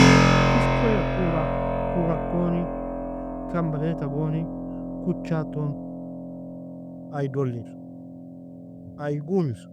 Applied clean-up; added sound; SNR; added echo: none; Keyboard (musical); -4 dB; none.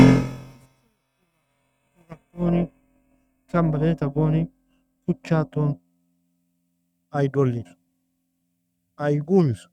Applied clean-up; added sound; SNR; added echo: neural mask model RNNoise.